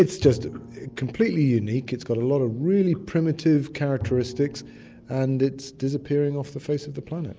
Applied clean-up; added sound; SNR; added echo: none; Bowed string instrument; 17 dB; none.